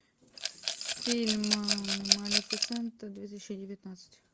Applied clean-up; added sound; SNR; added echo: none; Rattle / Glass; -4 dB; none.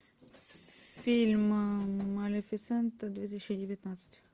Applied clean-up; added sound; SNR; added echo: none; none; none; none.